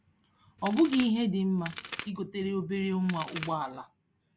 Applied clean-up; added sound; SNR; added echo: none; Crack; 5 dB; none.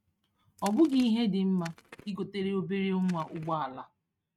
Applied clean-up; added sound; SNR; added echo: neural mask model RNNoise.